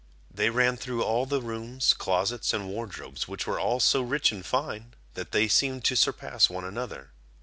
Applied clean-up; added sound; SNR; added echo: none; none; none; none.